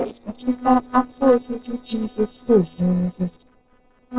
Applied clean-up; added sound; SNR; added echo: neural separator model SepFormer DNS4.